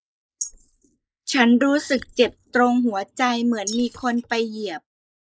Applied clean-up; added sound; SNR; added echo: neural mask model Resemble Enhance denoiser.